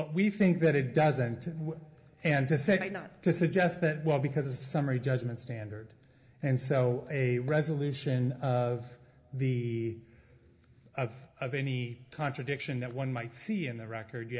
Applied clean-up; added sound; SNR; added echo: none; none; none; reverberation time 1.3 s.